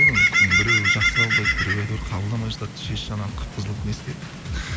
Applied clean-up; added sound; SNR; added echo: none; Bird; -4 dB; none.